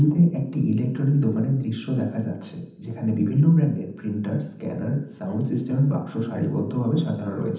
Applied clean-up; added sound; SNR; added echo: none; none; none; reverberation time 0.8 s.